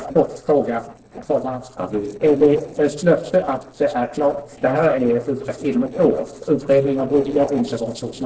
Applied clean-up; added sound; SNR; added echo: neural separator model SepFormer DNS4.